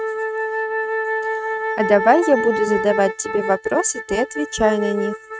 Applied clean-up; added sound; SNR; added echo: neural mask model RNNoise.